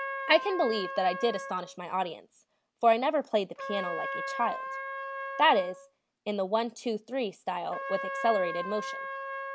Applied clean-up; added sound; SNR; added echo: none; Trumpet; 8 dB; none.